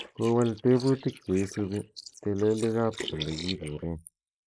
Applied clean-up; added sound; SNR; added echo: neural mask model Resemble Enhance denoiser.